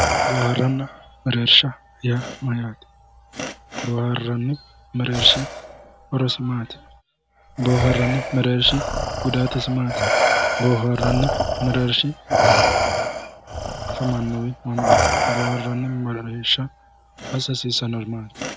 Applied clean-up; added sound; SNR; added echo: none; Respiratory sounds; 1 dB; none.